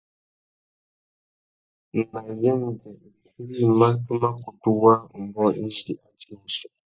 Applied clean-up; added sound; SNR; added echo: neural mask model DeepFilterNet 3.